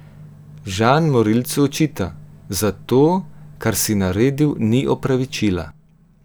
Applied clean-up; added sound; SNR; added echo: none; none; none; none.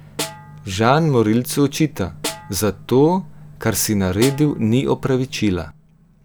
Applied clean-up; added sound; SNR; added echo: none; Snare drum; 15 dB; none.